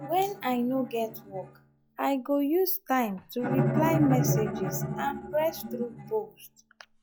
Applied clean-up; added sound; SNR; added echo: classical method log-MMSE.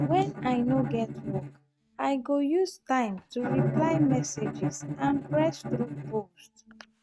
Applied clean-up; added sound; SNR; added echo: neural mask model RNNoise.